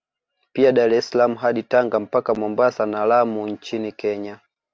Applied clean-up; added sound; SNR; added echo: none; none; none; none.